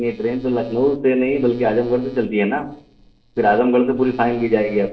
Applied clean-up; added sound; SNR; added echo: neural separator model SepFormer DNS4.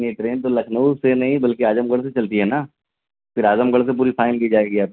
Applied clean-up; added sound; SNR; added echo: none; none; none; none.